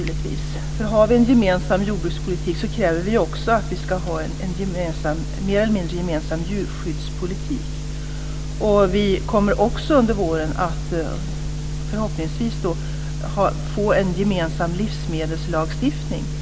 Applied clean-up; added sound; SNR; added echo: none; Wind; 18 dB; none.